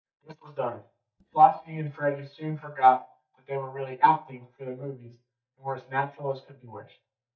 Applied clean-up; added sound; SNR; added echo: neural mask model DeepFilterNet 3.